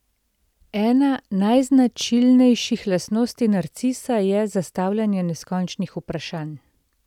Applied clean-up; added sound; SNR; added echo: none; none; none; none.